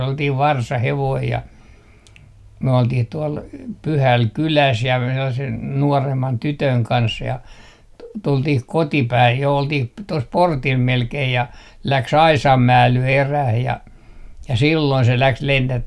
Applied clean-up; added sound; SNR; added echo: none; none; none; none.